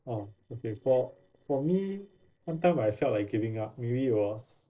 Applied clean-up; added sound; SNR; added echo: neural separator model SepFormer DNS4.